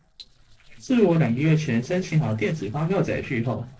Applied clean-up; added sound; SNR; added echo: neural separator model SepFormer DNS4.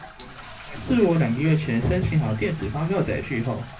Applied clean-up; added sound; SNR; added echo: none; Toilet flush; 18 dB; reverberation time 0.4 s.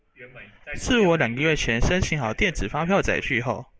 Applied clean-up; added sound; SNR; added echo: none; none; none; none.